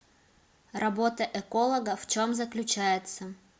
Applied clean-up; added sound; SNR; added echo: none; none; none; none.